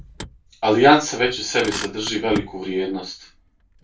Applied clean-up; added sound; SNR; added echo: none; Motor vehicle (road); 15 dB; reverberation time 0.2 s.